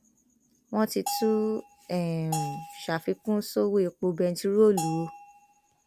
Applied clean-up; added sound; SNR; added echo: none; Bell; 10 dB; none.